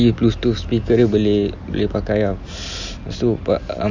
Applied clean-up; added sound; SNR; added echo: none; none; none; none.